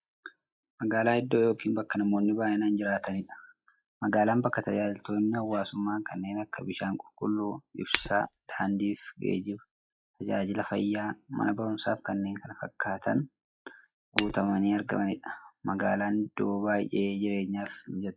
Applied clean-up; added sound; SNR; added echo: classical method log-MMSE.